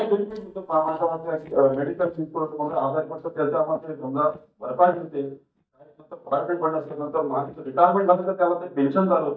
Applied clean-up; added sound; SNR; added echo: neural mask model DeepFilterNet 3.